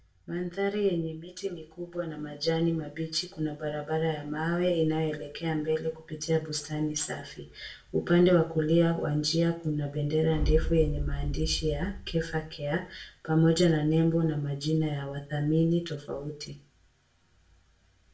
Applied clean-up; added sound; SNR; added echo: none; Boom; 3 dB; reverberation time 0.3 s.